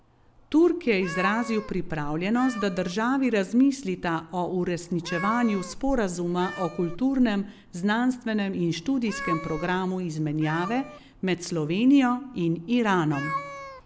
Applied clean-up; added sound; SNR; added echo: none; Meow; 14 dB; none.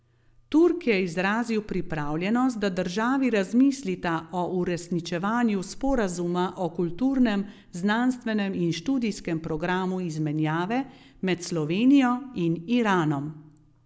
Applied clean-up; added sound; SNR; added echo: none; none; none; none.